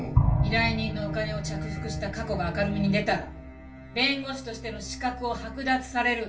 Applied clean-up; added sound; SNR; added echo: none; none; none; reverberation time 0.2 s.